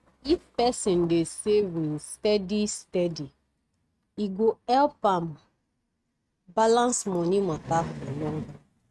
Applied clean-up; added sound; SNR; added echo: neural mask model RNNoise.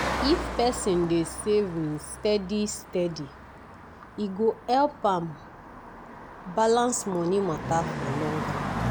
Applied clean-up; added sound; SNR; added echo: none; Car passing by; 7 dB; none.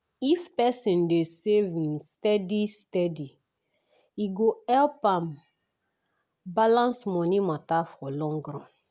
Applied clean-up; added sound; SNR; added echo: none; none; none; none.